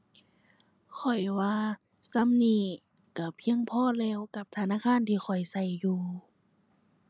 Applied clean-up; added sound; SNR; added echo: none; none; none; none.